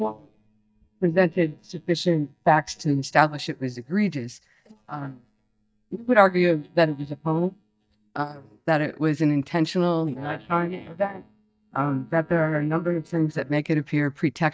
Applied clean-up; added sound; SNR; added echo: neural mask model DeepFilterNet 3.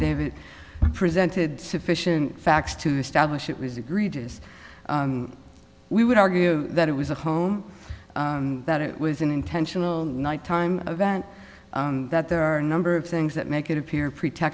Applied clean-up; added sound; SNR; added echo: none; none; none; none.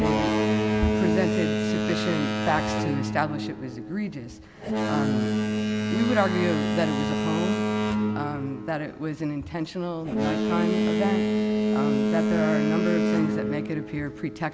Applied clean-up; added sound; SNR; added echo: none; Boat, Water vehicle; -4 dB; none.